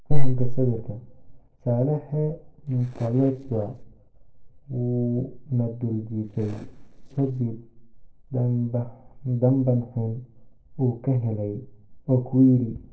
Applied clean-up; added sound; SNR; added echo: neural separator model SepFormer DNS4.